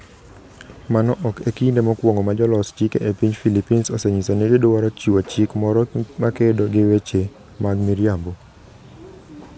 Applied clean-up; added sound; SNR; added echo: none; none; none; none.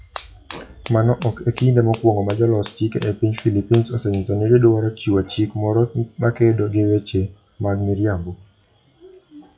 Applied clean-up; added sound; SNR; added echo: classical method WPE with log-MMSE.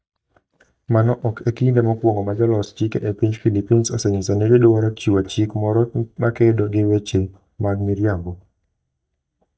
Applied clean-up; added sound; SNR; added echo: neural mask model DeepFilterNet 3.